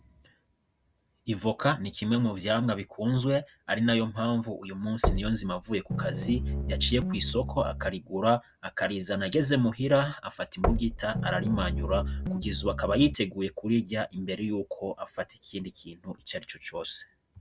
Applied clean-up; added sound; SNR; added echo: none; Knock + Piano; 2 dB; none.